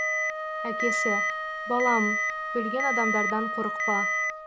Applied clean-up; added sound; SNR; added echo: none; Wind instrument, woodwind instrument + Alarm; -3 dB; none.